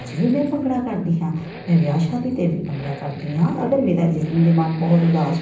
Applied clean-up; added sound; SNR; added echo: none; Accelerating, revving, vroom; 18 dB; reverberation time 0.6 s.